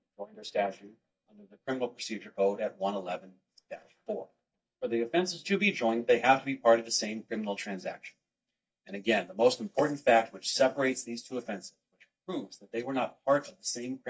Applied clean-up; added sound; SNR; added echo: neural mask model DeepFilterNet 3.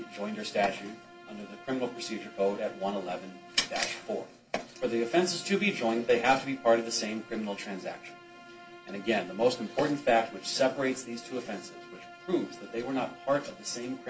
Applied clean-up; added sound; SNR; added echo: none; Bowed string instrument; 18 dB; reverberation time 0.2 s.